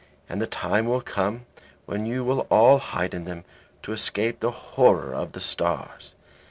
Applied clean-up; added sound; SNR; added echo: none; none; none; none.